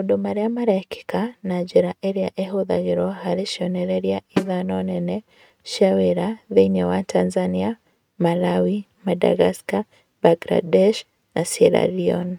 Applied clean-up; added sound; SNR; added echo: neural mask model RNNoise.